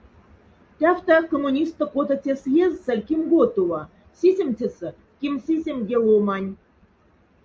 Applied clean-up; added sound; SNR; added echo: none; none; none; none.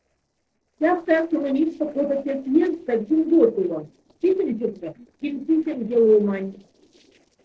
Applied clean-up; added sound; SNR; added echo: neural separator model SepFormer DNS4.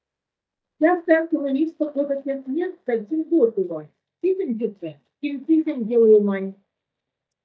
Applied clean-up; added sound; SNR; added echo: neural mask model DeepFilterNet 3.